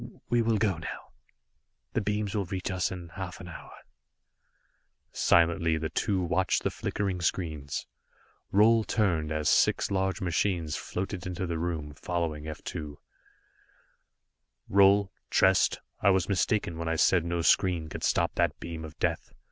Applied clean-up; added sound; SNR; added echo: none; none; none; none.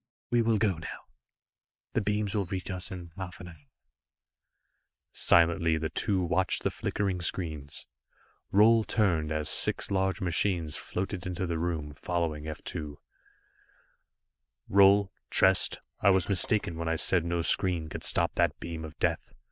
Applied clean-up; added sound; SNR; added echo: neural mask model DeepFilterNet 3.